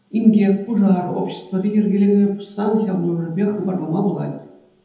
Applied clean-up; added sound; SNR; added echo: none; none; none; reverberation time 0.9 s.